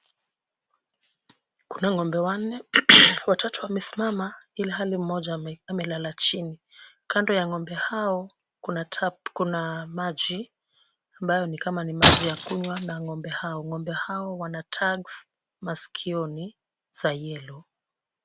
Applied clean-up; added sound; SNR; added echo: none; Shatter; -2 dB; none.